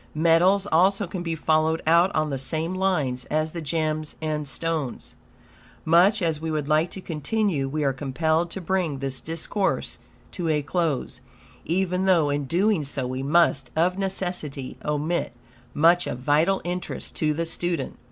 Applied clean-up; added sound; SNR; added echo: none; none; none; none.